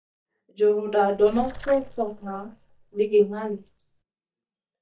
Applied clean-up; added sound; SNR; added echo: neural mask model DeepFilterNet 3.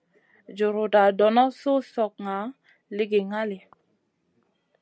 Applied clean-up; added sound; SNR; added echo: none; none; none; none.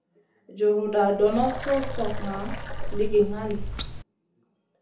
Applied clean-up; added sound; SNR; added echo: none; Water; 3 dB; reverberation time 0.7 s.